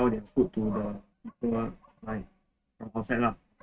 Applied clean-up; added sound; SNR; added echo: neural mask model RNNoise.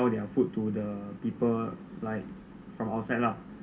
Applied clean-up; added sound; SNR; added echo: none; none; none; none.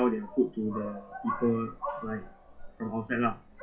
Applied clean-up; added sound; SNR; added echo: classical method log-MMSE.